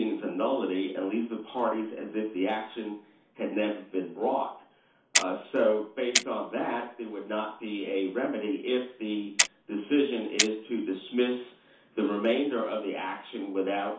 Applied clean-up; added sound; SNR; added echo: none; Clock; 2 dB; reverberation time 0.9 s.